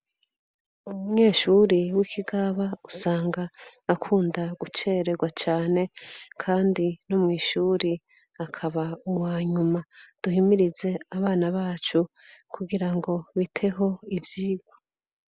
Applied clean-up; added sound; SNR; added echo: none; none; none; none.